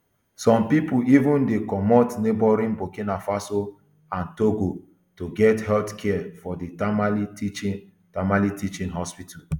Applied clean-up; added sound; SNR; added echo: none; none; none; none.